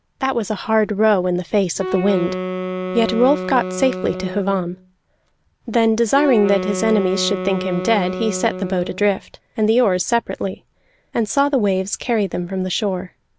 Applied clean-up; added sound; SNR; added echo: none; Wind instrument, woodwind instrument; 7 dB; none.